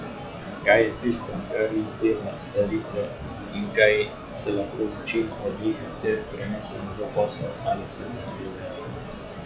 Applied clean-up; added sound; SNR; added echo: classical method log-MMSE.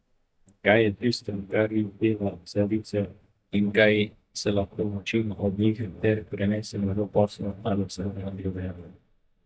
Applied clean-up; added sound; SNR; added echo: neural mask model DeepFilterNet 3.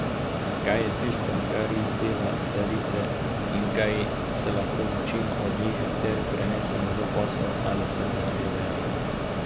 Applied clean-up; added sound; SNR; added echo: none; Mechanisms; -3 dB; none.